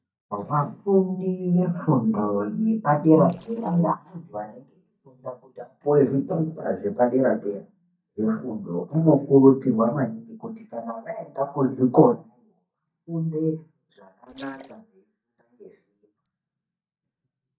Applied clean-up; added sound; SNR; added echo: neural mask model DeepFilterNet 3.